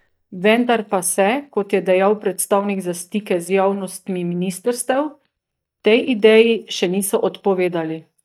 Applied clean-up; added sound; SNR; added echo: neural mask model DeepFilterNet 3.